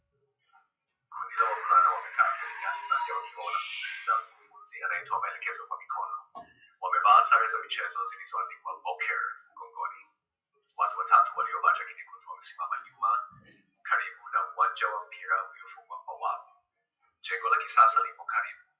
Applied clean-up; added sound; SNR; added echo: classical method WPE with log-MMSE.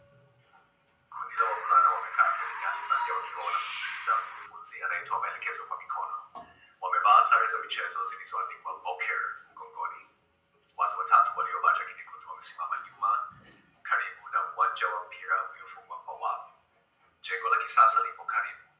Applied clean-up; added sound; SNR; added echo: none; Bird; 7 dB; reverberation time 0.6 s.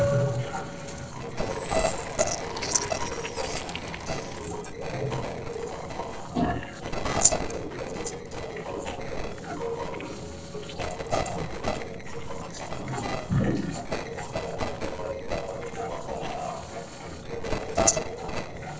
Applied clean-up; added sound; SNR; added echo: neural separator model SepFormer DNS4.